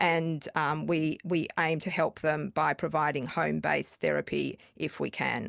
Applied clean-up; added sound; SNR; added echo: none; none; none; none.